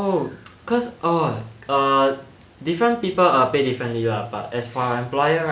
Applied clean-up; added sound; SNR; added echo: none; none; none; none.